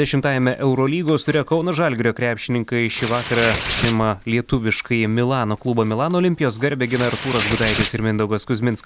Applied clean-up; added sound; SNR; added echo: none; Tearing; 11 dB; none.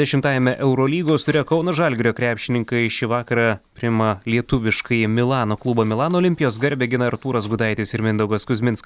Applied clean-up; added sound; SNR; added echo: none; none; none; none.